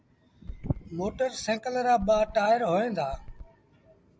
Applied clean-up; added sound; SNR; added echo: none; Run; 13 dB; none.